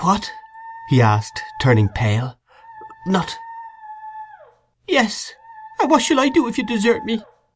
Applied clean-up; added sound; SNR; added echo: none; Dog; 17 dB; none.